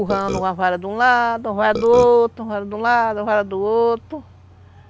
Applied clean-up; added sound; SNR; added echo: none; Burping, eructation; 8 dB; none.